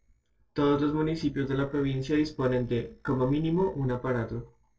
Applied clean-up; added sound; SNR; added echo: neural separator model SepFormer DNS4.